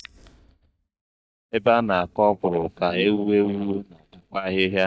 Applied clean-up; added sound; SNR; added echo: neural mask model DeepFilterNet 3.